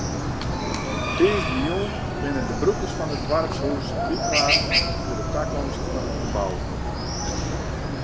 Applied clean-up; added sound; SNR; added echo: none; Chicken, rooster; -3 dB; none.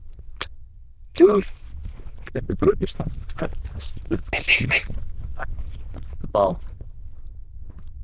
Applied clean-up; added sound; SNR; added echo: neural diffusion model UNIVERSE++.